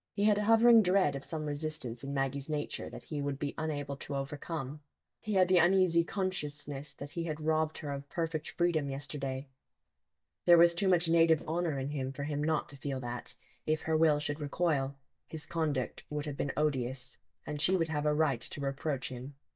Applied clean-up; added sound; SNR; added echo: neural mask model DeepFilterNet 3.